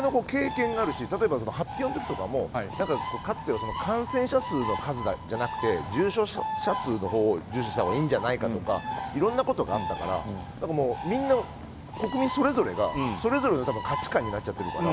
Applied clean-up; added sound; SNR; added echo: none; Bird; 7 dB; none.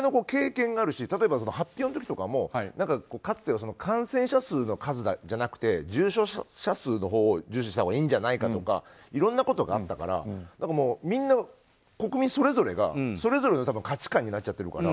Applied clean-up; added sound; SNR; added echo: none; none; none; none.